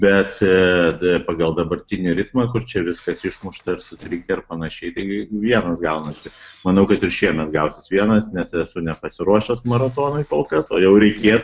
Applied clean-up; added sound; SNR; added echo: neural separator model SepFormer DNS4.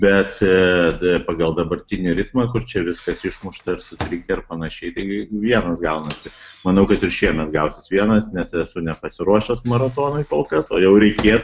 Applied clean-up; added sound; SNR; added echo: none; Microwave oven; 20 dB; none.